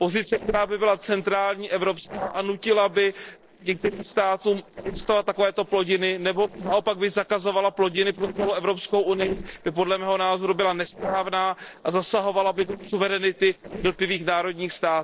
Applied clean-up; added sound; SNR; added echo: neural separator model SepFormer DNS4.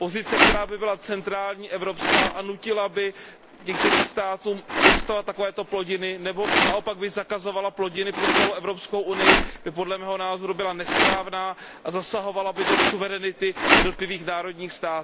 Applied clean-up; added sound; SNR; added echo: none; Rattle; -2 dB; none.